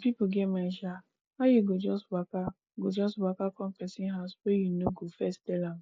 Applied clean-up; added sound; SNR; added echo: none; none; none; none.